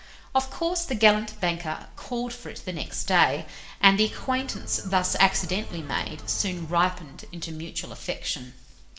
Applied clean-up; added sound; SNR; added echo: none; Gull, seagull; 14 dB; reverberation time 0.6 s.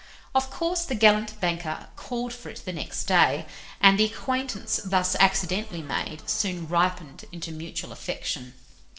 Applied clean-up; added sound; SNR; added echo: neural separator model SepFormer DNS4.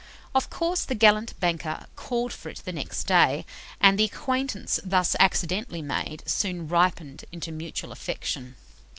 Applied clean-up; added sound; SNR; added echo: none; none; none; none.